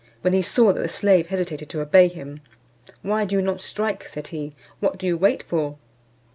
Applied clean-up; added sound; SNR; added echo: none; none; none; none.